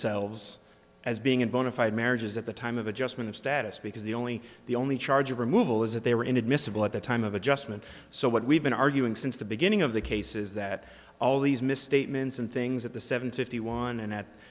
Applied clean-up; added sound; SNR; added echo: none; none; none; none.